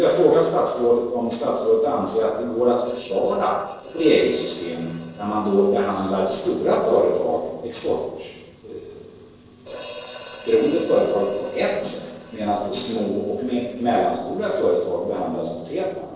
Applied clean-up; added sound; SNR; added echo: neural separator model SepFormer DNS4.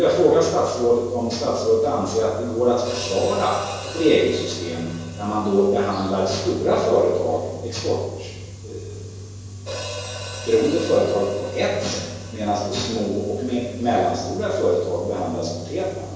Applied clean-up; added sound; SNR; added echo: none; Hi-hat; 17 dB; reverberation time 1.0 s.